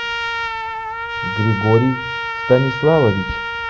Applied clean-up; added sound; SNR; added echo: none; Trumpet; 5 dB; none.